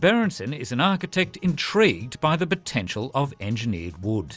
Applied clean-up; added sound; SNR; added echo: none; none; none; none.